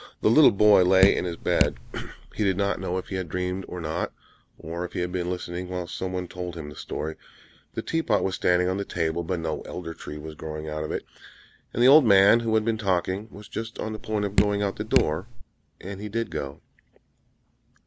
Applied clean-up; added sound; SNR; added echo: none; Drip; 2 dB; none.